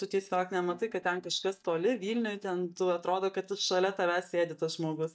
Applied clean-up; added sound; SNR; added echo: neural mask model DeepFilterNet 3.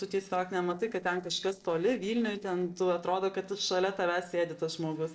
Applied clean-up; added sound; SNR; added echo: neural separator model SepFormer DNS4.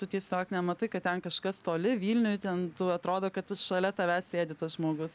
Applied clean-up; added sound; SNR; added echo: none; none; none; none.